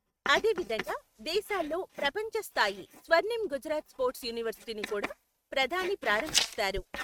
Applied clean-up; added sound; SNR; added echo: neural mask model RNNoise.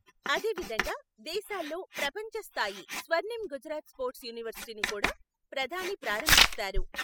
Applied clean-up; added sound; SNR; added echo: classical method spectral subtraction.